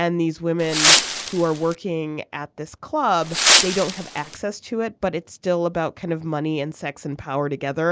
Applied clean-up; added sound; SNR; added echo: none; Wind; -5 dB; none.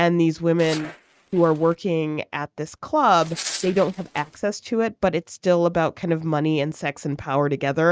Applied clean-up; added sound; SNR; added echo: neural mask model RNNoise.